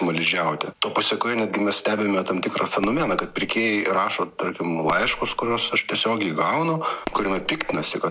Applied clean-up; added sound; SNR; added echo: none; Fireworks; 13 dB; none.